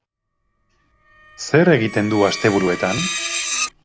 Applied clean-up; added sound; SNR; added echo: none; Screech; 8 dB; none.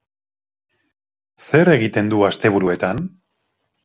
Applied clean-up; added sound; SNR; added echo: none; none; none; none.